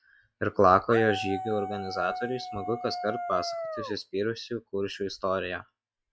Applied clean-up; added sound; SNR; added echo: classical method log-MMSE.